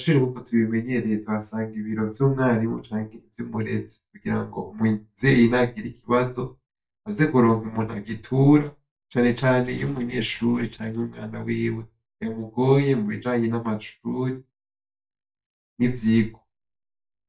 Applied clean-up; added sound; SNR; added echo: neural mask model DeepFilterNet 3.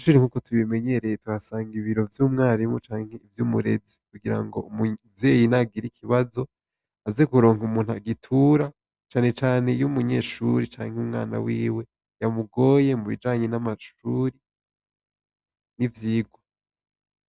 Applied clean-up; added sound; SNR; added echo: none; none; none; none.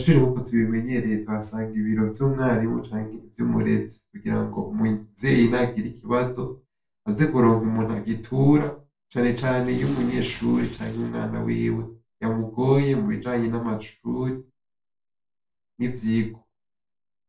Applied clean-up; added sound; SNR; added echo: neural separator model SepFormer DNS4.